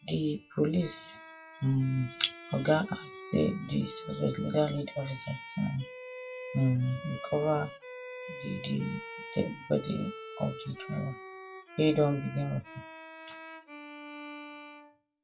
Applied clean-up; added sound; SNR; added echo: classical method WPE with log-MMSE.